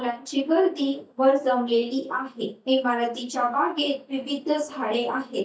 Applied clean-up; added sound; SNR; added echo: neural mask model DeepFilterNet 3.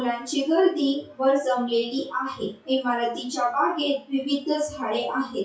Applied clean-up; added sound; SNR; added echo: classical method WPE with log-MMSE.